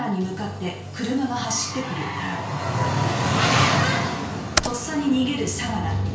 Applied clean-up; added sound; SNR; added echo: none; Computer keyboard; 6 dB; reverberation time 0.5 s.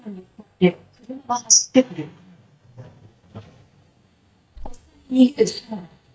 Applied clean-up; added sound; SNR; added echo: neural mask model DeepFilterNet 3.